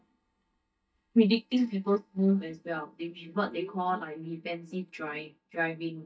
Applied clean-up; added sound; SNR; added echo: neural mask model DeepFilterNet 3.